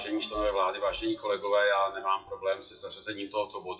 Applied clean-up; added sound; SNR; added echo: classical method WPE with log-MMSE.